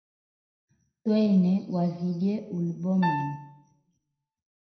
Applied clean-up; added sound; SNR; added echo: none; Piano; 7 dB; reverberation time 0.8 s.